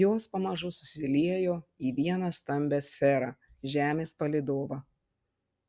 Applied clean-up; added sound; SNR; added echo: none; none; none; none.